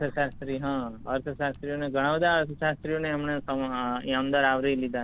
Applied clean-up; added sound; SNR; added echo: none; Typing; 17 dB; none.